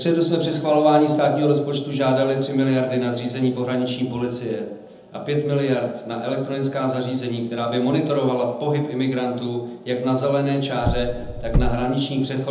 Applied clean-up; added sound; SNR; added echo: none; Car; 1 dB; reverberation time 0.8 s.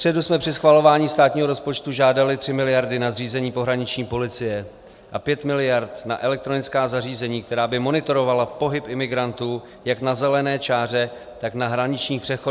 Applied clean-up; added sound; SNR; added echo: none; none; none; none.